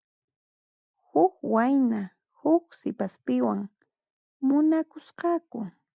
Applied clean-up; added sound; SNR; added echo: none; none; none; none.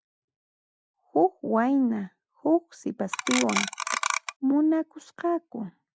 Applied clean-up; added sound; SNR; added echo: none; Clock; 1 dB; none.